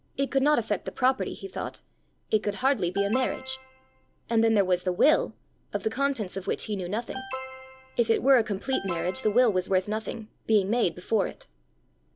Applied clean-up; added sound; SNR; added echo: none; Alarm; 12 dB; none.